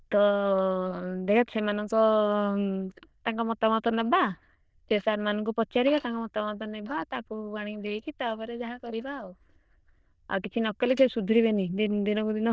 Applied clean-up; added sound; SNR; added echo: neural diffusion model UNIVERSE++.